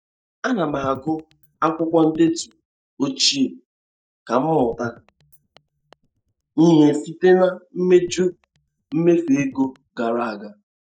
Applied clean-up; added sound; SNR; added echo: neural mask model DeepFilterNet 3.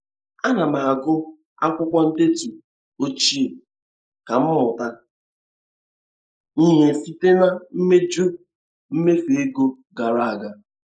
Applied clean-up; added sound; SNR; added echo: neural mask model Resemble Enhance denoiser.